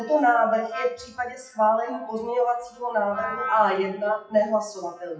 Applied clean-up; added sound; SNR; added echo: classical method WPE with log-MMSE.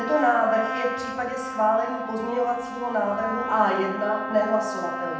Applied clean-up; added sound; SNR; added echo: none; Trumpet; 7 dB; reverberation time 0.8 s.